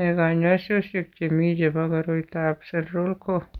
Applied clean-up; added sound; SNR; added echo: none; none; none; none.